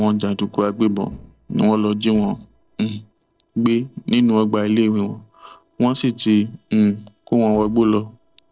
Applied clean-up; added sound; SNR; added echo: neural separator model SepFormer DNS4.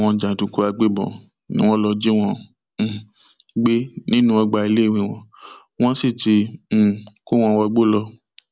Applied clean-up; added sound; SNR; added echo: none; none; none; none.